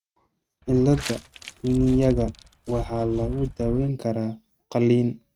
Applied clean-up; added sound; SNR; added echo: neural mask model RNNoise.